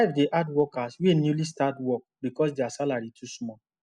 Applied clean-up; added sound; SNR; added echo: none; none; none; none.